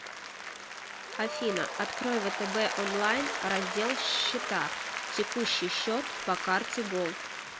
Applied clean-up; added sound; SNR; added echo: none; Applause; 3 dB; none.